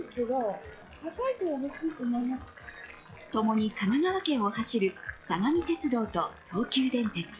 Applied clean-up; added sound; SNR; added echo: classical method log-MMSE.